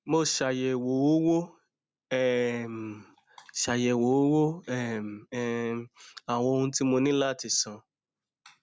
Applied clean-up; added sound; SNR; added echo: none; none; none; none.